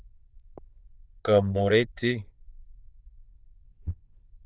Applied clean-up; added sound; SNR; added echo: neural diffusion model UNIVERSE++.